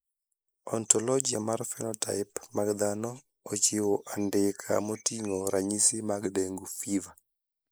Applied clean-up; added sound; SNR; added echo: neural mask model Resemble Enhance denoiser.